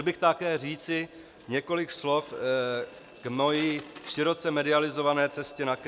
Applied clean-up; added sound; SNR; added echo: none; Coin (dropping) + Telephone; 19 dB; none.